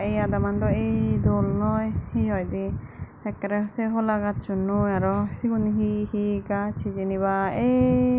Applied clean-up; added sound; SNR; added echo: none; none; none; none.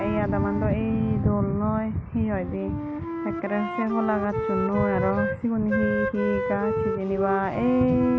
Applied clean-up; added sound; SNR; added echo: none; Wind instrument, woodwind instrument; 6 dB; none.